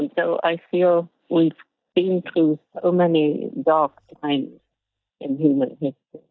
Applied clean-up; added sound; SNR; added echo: neural mask model DeepFilterNet 3.